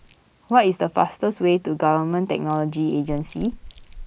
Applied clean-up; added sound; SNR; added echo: none; Chewing, mastication; 19 dB; none.